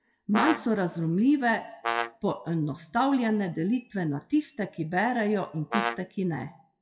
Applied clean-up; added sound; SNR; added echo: classical method WPE with log-MMSE.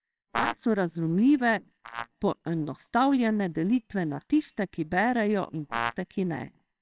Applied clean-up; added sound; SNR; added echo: neural separator model SepFormer WHAMR!.